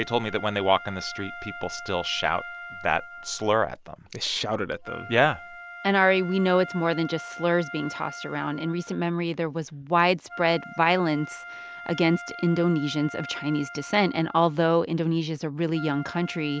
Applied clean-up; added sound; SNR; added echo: none; Wind instrument, woodwind instrument; 15 dB; none.